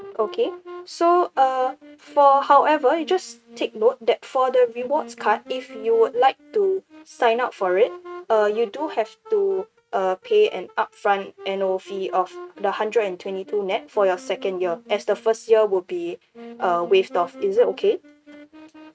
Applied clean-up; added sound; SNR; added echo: neural mask model RNNoise.